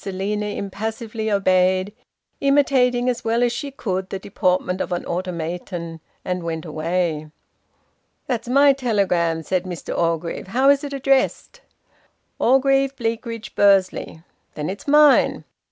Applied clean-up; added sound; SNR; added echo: none; none; none; none.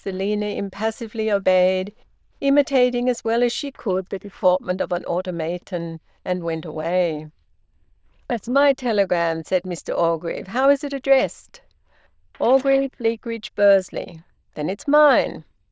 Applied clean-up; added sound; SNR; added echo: neural diffusion model UNIVERSE++.